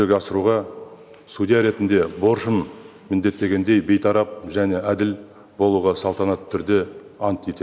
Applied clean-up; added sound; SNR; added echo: none; none; none; none.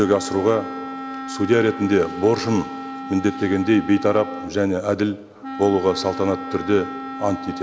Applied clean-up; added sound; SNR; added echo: none; Wind instrument, woodwind instrument; 11 dB; none.